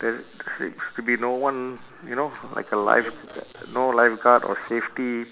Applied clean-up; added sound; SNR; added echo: none; none; none; none.